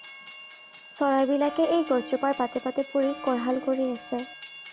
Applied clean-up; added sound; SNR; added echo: none; Train + Bell; 15 dB; none.